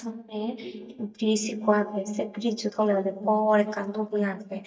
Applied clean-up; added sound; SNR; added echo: neural mask model DeepFilterNet 3.